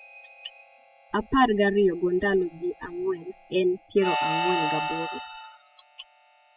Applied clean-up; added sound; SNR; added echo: classical method spectral subtraction.